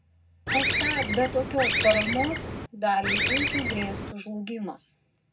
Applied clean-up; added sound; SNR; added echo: none; Bird; -2 dB; reverberation time 0.3 s.